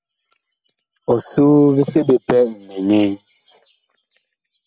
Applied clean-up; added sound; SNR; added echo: none; none; none; none.